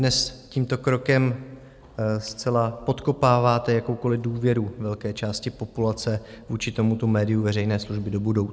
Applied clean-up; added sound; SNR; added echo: none; none; none; none.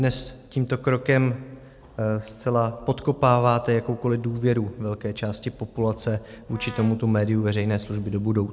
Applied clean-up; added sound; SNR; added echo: none; Brass instrument; 19 dB; none.